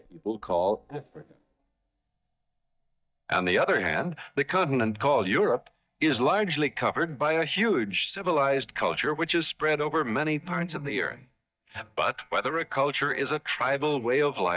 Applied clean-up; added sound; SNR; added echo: neural mask model DeepFilterNet 3.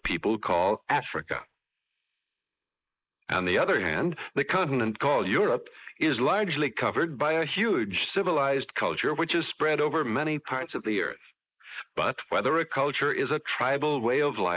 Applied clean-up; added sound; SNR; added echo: neural mask model Resemble Enhance denoiser.